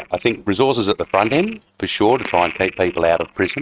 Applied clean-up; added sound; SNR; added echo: neural mask model RNNoise.